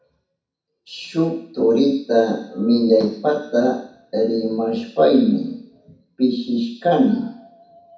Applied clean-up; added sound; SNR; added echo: none; none; none; reverberation time 0.6 s.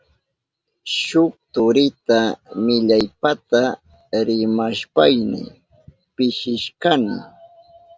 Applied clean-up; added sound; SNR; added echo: none; none; none; none.